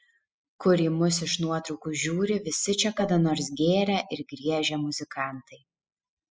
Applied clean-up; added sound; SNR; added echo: classical method spectral subtraction.